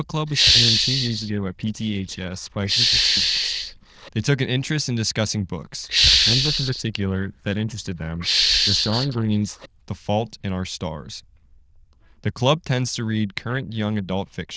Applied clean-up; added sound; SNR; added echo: neural diffusion model UNIVERSE++.